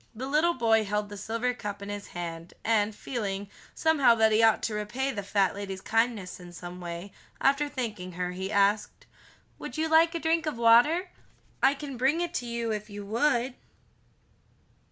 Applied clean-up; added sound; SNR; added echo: none; none; none; none.